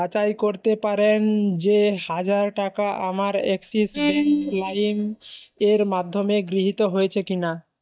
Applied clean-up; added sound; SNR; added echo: neural mask model DeepFilterNet 3.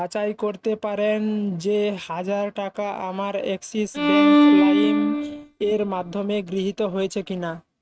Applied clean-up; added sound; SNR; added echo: neural mask model RNNoise.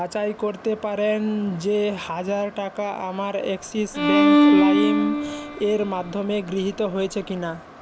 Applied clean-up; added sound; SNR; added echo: none; Bowed string instrument; -4 dB; none.